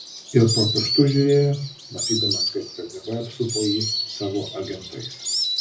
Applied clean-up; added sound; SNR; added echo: none; Insect; 5 dB; reverberation time 0.4 s.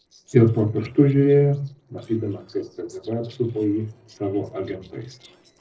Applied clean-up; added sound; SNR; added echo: neural separator model SepFormer DNS4.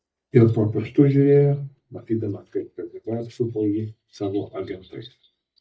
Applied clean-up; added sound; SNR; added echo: neural mask model DeepFilterNet 3.